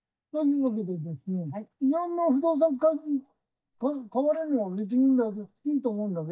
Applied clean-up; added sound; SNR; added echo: neural mask model DeepFilterNet 3.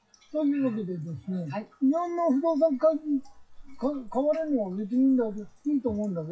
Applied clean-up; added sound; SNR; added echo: classical method WPE with log-MMSE.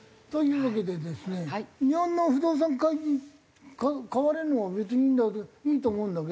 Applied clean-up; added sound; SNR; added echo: none; none; none; none.